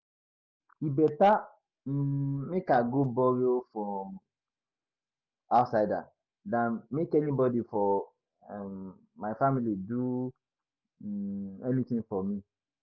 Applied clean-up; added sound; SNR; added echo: none; none; none; none.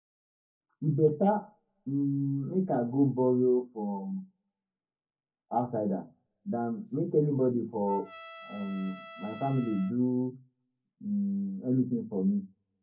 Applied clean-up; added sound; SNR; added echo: none; Trumpet; 19 dB; reverberation time 0.3 s.